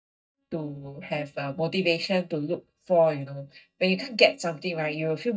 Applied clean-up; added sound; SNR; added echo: neural mask model DeepFilterNet 3.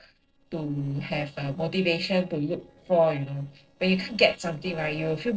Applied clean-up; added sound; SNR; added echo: neural separator model SepFormer DNS4.